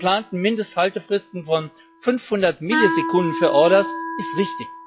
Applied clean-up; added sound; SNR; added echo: classical method log-MMSE.